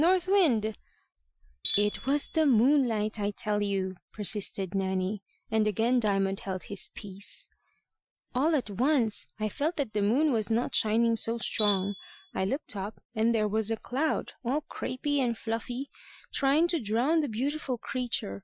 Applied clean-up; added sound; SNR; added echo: classical method Wiener filter.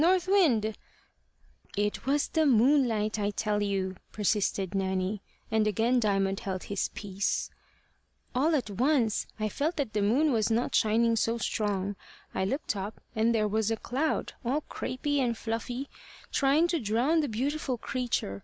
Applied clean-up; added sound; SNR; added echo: neural mask model Resemble Enhance denoiser.